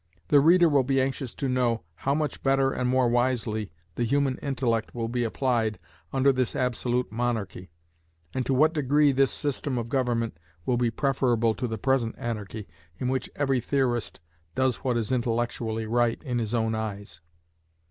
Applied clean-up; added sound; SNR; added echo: none; none; none; none.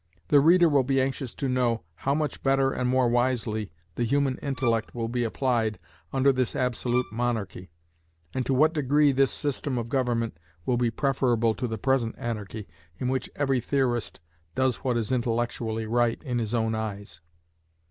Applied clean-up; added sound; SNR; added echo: none; Bowed string instrument; 14 dB; none.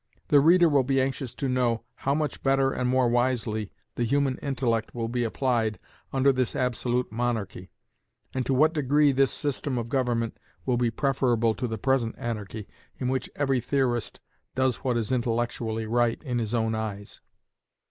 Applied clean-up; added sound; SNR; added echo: neural mask model Resemble Enhance denoiser.